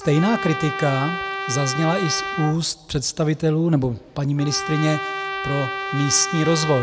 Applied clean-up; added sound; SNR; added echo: none; Trumpet; 7 dB; none.